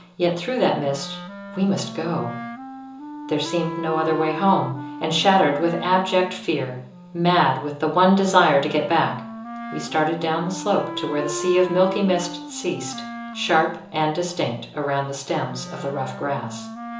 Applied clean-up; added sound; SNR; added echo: none; Wind instrument, woodwind instrument; 12 dB; reverberation time 0.6 s.